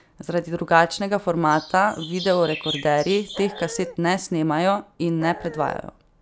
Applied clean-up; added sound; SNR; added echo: none; Dog + Chirp, tweet; 12 dB; none.